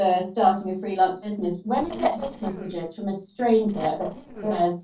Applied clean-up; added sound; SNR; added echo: neural separator model SepFormer DNS4.